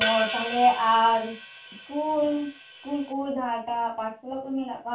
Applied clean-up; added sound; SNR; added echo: none; Hi-hat; 5 dB; reverberation time 0.2 s.